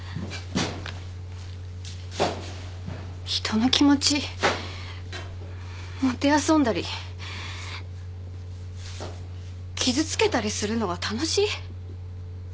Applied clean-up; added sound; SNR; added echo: none; Domestic sounds, home sounds; 9 dB; none.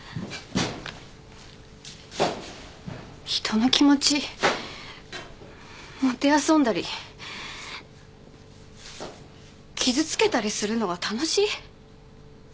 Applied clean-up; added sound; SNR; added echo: none; none; none; none.